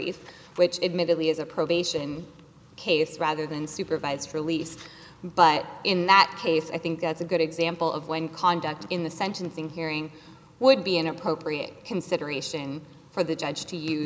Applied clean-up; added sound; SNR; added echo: none; none; none; none.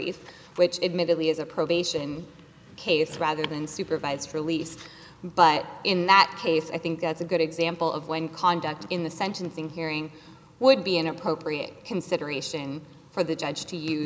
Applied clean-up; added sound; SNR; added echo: none; Car; 18 dB; none.